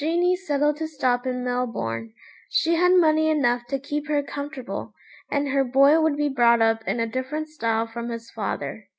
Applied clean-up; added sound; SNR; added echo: none; none; none; none.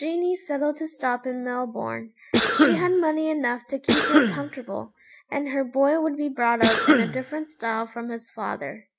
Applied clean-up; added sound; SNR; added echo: none; Cough; -3 dB; none.